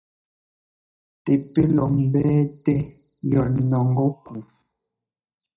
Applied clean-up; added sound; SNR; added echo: neural mask model DeepFilterNet 3.